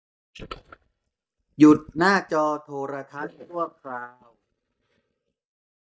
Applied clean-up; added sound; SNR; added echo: neural mask model DeepFilterNet 3.